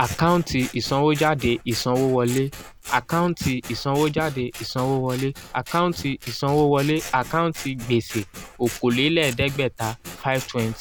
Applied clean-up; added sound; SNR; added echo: none; Scissors; 16 dB; none.